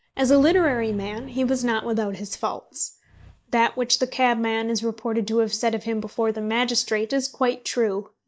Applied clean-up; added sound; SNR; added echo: neural mask model DeepFilterNet 3.